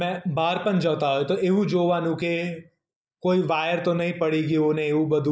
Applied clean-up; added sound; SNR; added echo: neural mask model Resemble Enhance denoiser.